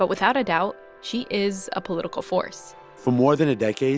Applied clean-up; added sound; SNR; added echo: none; none; none; none.